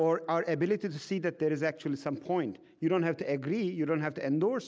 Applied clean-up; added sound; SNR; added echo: none; none; none; none.